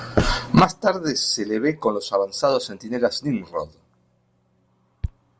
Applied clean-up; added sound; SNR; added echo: none; none; none; none.